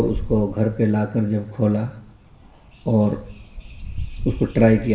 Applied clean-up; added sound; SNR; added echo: none; Wind; 12 dB; reverberation time 0.7 s.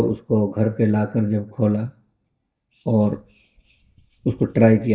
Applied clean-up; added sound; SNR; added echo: neural mask model DeepFilterNet 3.